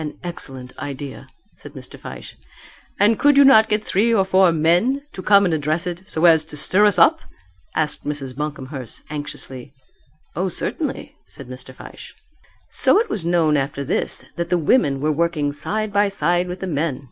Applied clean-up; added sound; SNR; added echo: none; none; none; none.